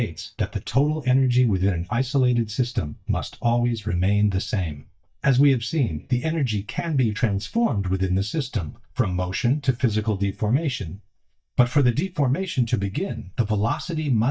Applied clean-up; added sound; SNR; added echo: neural mask model DeepFilterNet 3.